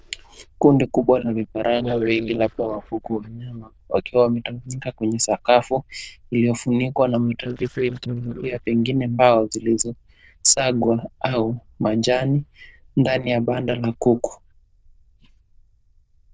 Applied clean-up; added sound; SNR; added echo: neural diffusion model UNIVERSE++.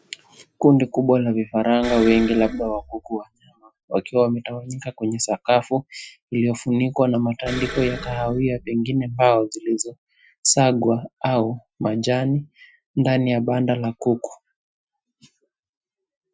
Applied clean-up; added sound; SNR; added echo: classical method Wiener filter.